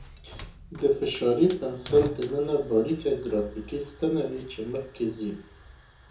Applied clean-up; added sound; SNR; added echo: none; Hiss / Fire; 16 dB; reverberation time 0.6 s.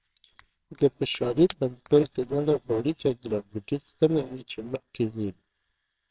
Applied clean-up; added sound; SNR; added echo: neural separator model SepFormer WHAMR!.